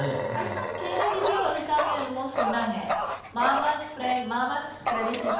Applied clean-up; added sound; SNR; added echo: none; Dog; 1 dB; reverberation time 0.8 s.